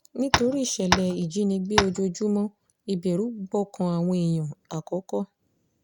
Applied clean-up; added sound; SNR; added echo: none; Tap; 0 dB; none.